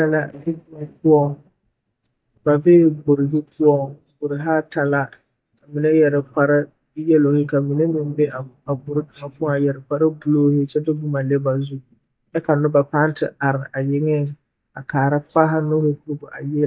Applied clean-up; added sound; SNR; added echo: neural mask model DeepFilterNet 3.